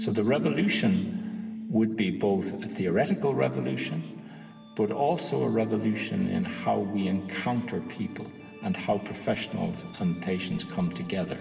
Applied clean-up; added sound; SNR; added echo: none; Piano; 13 dB; reverberation time 2.0 s.